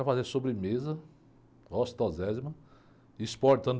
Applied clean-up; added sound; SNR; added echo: none; none; none; none.